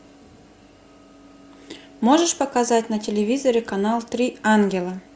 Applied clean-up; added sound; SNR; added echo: none; none; none; none.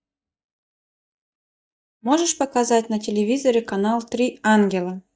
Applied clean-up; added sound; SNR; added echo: neural mask model DeepFilterNet 3.